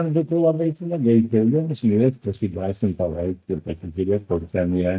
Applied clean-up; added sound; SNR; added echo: neural mask model DeepFilterNet 3.